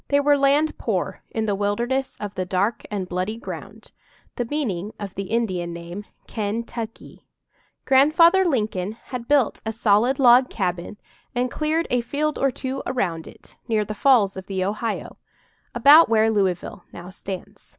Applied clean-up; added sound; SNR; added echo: none; none; none; none.